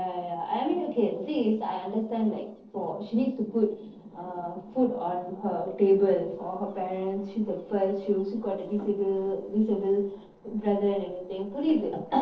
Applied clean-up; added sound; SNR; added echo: neural separator model SepFormer DNS4.